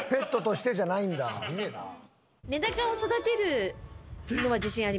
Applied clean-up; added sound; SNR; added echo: none; none; none; none.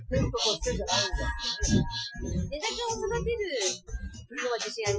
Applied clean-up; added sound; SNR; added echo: classical method Wiener filter.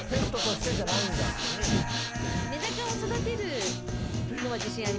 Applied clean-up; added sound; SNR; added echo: none; Guitar + Breathing; -5 dB; none.